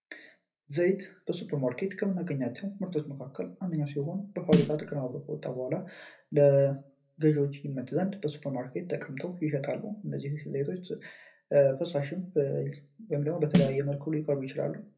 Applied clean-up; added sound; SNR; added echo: none; Snare drum; 1 dB; reverberation time 0.3 s.